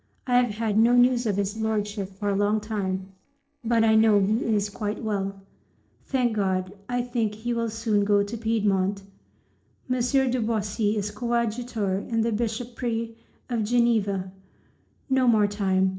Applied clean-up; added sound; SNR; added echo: neural separator model SepFormer DNS4.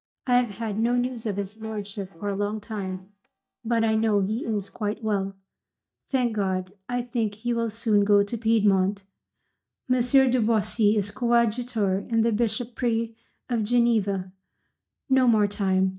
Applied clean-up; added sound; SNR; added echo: neural mask model DeepFilterNet 3.